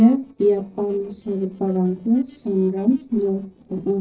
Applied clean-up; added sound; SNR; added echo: neural separator model SepFormer DNS4.